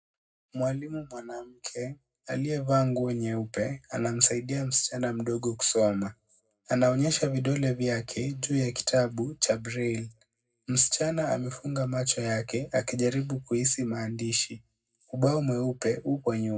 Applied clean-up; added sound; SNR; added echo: none; none; none; reverberation time 0.3 s.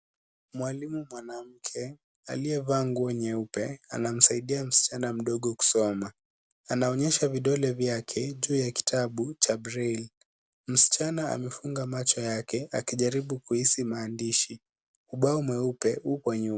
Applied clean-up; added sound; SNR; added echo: none; none; none; none.